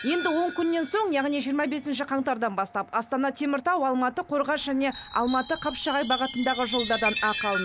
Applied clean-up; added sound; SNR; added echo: none; Chime; 10 dB; none.